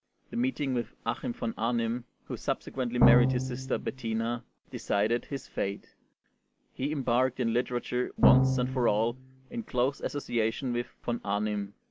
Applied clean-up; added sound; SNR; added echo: none; Drum; -4 dB; none.